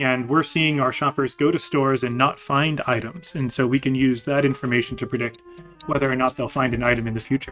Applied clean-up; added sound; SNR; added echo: neural mask model RNNoise.